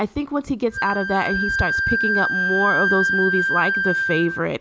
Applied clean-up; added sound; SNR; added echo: none; Wind instrument, woodwind instrument; -1 dB; none.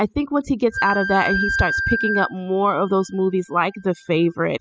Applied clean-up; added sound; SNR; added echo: classical method spectral subtraction.